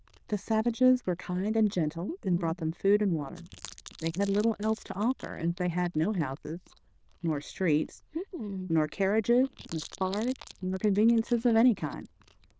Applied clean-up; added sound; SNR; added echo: neural diffusion model UNIVERSE++.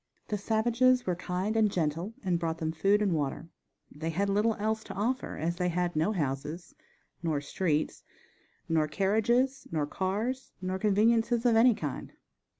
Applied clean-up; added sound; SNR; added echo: none; none; none; none.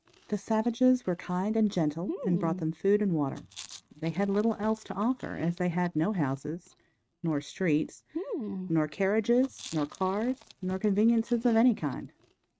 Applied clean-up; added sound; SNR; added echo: neural mask model RNNoise.